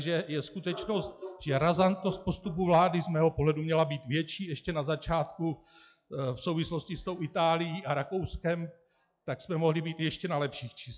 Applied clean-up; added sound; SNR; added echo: classical method log-MMSE.